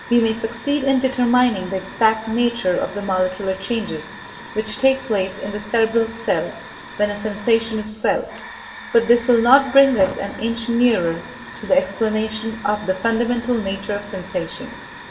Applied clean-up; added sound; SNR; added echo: none; Hiss / Fire; 16 dB; reverberation time 1.6 s.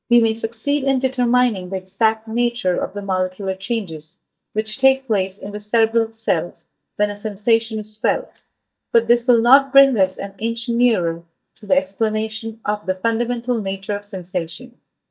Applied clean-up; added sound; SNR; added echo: neural mask model DeepFilterNet 3.